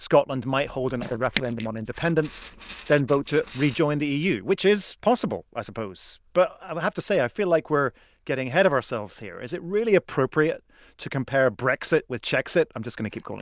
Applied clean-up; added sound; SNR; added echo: neural diffusion model UNIVERSE++.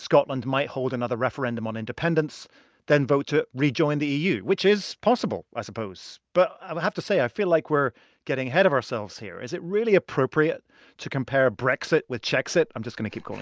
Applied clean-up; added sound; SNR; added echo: none; none; none; none.